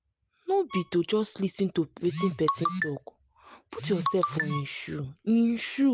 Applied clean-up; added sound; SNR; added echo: none; Bowed string instrument; 18 dB; none.